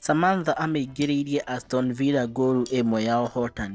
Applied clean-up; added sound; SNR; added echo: neural separator model SepFormer DNS4.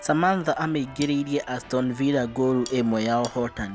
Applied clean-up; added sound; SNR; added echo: none; Cutlery, silverware + Church bell; 20 dB; none.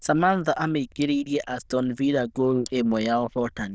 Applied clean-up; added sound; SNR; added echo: neural diffusion model UNIVERSE++.